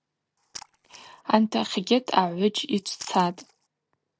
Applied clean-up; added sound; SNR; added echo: neural separator model SepFormer DNS4.